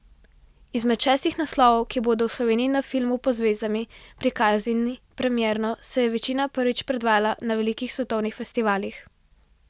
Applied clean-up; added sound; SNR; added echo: none; none; none; none.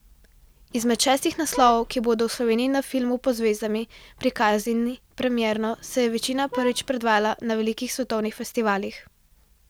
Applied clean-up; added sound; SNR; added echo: none; Vehicle horn, car horn, honking; 13 dB; none.